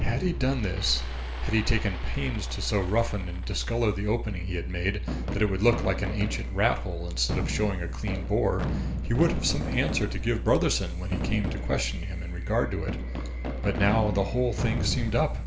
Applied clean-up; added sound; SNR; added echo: none; Fireworks; 9 dB; reverberation time 1.5 s.